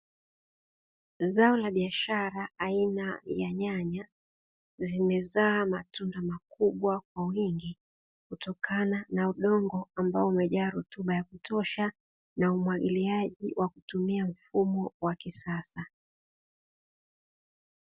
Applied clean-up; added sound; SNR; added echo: none; none; none; none.